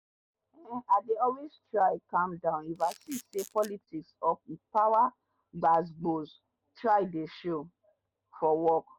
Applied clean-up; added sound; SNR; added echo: none; Camera; 18 dB; none.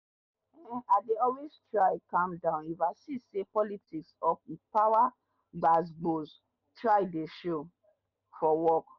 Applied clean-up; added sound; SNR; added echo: none; none; none; none.